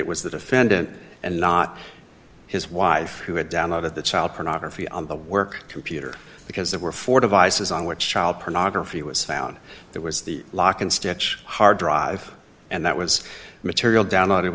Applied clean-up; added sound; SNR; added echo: none; none; none; none.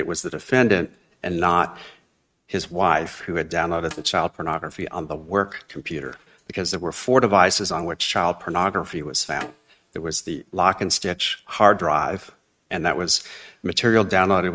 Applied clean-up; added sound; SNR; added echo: neural mask model RNNoise.